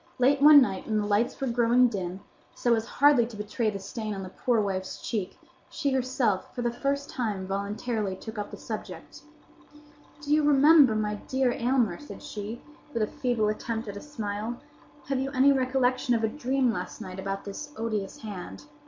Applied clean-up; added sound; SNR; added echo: none; none; none; none.